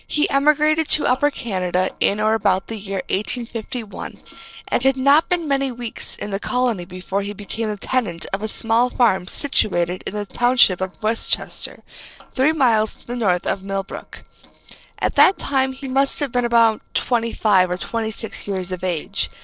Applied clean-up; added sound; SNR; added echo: neural separator model SepFormer DNS4.